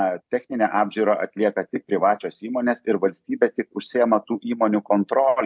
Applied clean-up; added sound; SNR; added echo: none; none; none; none.